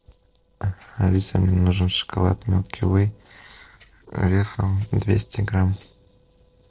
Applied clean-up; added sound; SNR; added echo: neural separator model SepFormer DNS4.